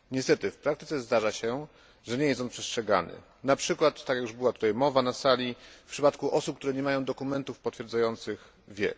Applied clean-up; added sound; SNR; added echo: none; none; none; none.